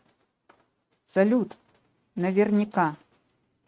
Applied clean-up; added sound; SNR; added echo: neural mask model RNNoise.